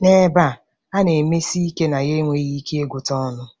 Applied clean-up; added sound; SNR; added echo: none; none; none; none.